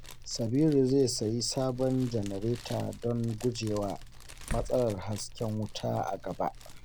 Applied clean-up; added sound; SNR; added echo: none; Fire + Slam; 12 dB; none.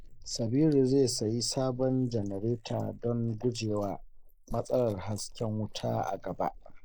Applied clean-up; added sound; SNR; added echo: neural mask model Resemble Enhance denoiser.